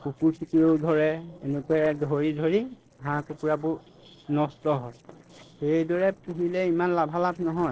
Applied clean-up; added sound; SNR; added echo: neural separator model SepFormer DNS4.